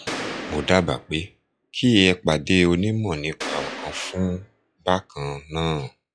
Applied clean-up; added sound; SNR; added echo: classical method log-MMSE.